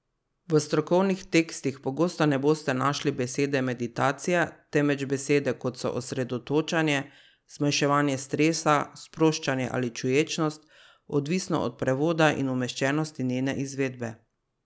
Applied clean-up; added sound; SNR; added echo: none; none; none; none.